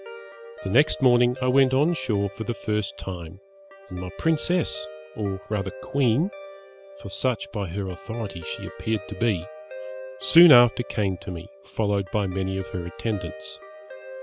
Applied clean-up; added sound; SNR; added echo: none; Guitar; 15 dB; none.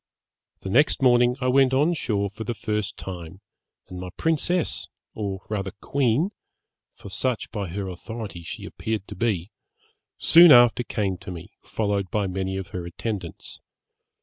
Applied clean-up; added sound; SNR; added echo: none; none; none; none.